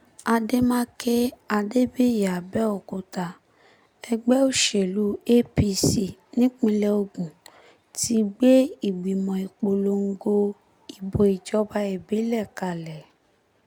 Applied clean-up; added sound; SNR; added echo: none; none; none; none.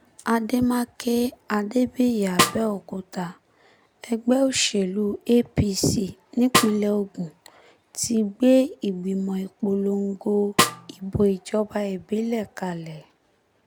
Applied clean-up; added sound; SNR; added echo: none; Snare drum; 3 dB; none.